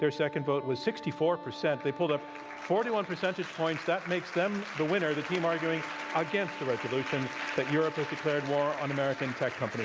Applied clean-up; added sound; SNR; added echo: none; Wind instrument, woodwind instrument; 16 dB; none.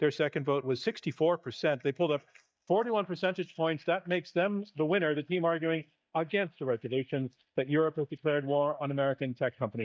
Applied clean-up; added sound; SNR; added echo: neural mask model DeepFilterNet 3.